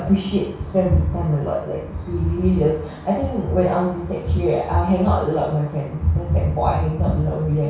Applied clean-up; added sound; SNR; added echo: none; none; none; reverberation time 0.6 s.